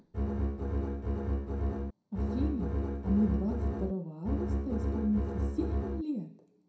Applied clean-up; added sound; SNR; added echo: none; Bowed string instrument; -3 dB; reverberation time 0.5 s.